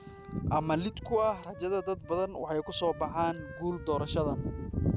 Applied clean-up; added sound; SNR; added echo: none; Wind instrument, woodwind instrument; 18 dB; none.